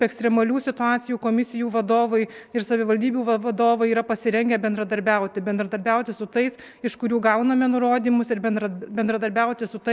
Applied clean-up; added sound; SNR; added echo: none; none; none; none.